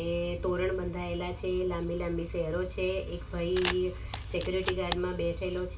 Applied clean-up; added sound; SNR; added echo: none; Camera; 7 dB; reverberation time 0.3 s.